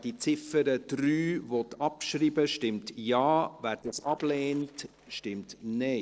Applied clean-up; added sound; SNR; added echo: neural separator model SepFormer DNS4.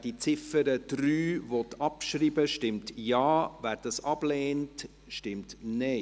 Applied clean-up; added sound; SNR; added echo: none; none; none; none.